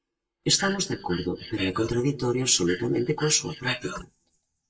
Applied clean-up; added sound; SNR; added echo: neural mask model DeepFilterNet 3.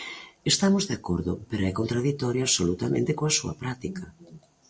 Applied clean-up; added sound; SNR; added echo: none; none; none; none.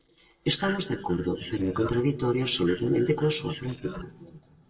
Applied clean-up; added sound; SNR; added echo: neural separator model SepFormer DNS4.